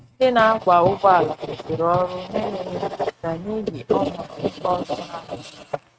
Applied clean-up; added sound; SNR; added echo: neural mask model RNNoise.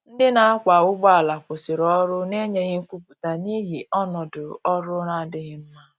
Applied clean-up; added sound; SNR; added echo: none; none; none; none.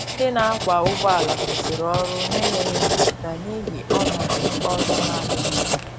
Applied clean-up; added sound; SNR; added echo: none; Writing; -2 dB; none.